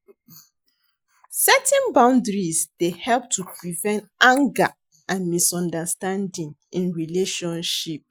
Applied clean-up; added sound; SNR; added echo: neural mask model Resemble Enhance denoiser.